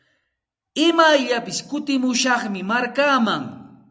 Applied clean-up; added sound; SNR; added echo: none; none; none; none.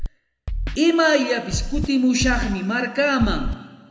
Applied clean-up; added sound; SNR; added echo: none; Scratching (performance technique); 7 dB; reverberation time 1.4 s.